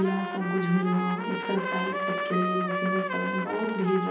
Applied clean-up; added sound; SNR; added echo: none; Trumpet; 3 dB; reverberation time 0.9 s.